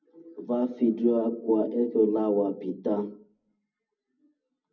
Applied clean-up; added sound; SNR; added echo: none; none; none; reverberation time 0.4 s.